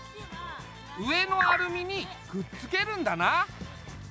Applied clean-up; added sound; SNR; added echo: none; none; none; none.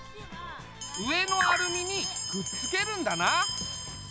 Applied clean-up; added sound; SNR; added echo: none; Bell; 4 dB; none.